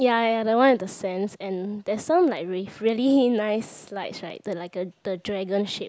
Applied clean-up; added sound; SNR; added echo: none; none; none; none.